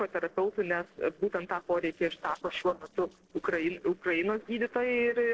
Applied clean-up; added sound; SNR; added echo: neural separator model SepFormer DNS4.